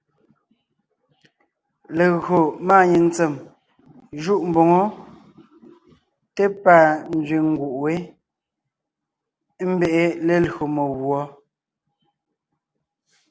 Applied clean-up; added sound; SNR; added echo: none; none; none; none.